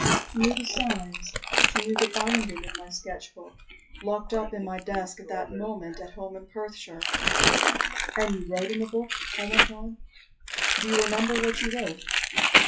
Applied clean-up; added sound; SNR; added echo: classical method WPE with log-MMSE.